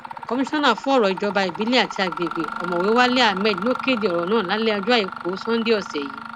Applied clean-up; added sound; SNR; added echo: none; Mechanisms; 10 dB; none.